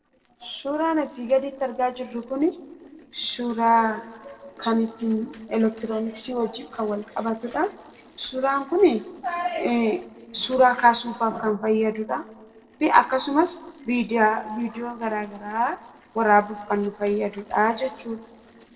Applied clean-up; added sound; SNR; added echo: neural separator model SepFormer DNS4.